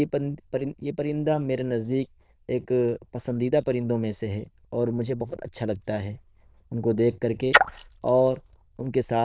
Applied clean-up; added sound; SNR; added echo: neural diffusion model UNIVERSE++.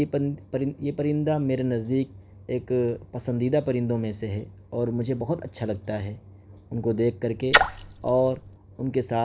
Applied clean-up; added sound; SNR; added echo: none; Splash, splatter; -1 dB; none.